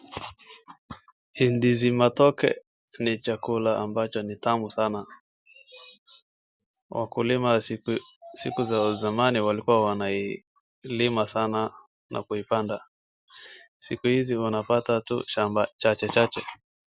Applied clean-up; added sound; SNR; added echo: none; none; none; none.